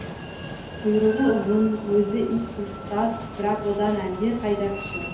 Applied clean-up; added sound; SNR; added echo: none; Train; 10 dB; reverberation time 2.2 s.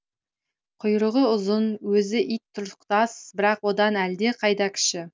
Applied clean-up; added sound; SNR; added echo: none; none; none; none.